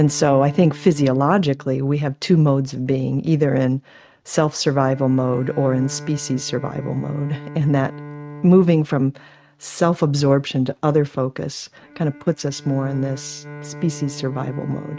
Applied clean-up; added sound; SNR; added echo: neural mask model RNNoise.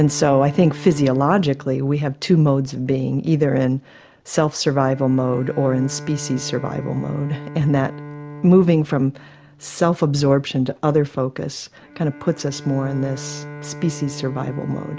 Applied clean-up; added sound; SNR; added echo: none; Bowed string instrument; 16 dB; none.